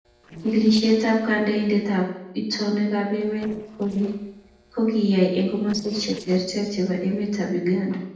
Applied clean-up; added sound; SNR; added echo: neural separator model SepFormer DNS4.